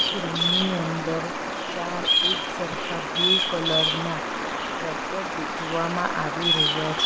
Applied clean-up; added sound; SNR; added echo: none; Bird vocalization, bird call, bird song; -5 dB; none.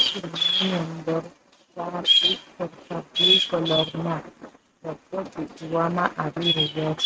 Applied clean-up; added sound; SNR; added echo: neural mask model RNNoise.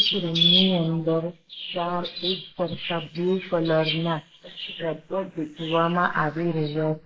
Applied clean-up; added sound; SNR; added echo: neural mask model Resemble Enhance denoiser.